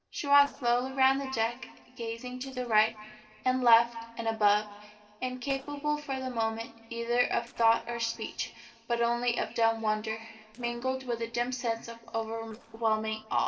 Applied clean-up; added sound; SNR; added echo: neural separator model SepFormer DNS4.